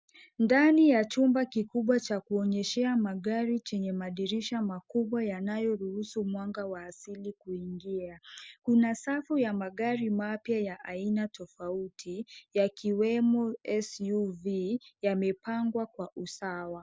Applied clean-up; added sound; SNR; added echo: none; none; none; none.